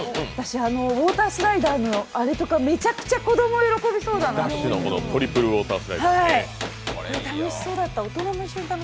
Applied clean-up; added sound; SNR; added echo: none; Gunshot, gunfire; 15 dB; none.